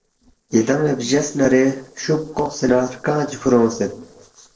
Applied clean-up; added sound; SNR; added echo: neural separator model SepFormer DNS4.